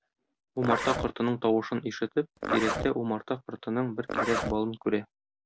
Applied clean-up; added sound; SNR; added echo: none; Zipper (clothing); 5 dB; none.